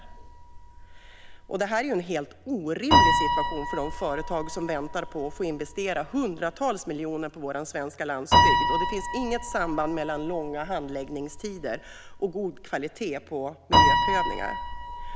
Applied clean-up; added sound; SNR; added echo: none; Piano; -3 dB; none.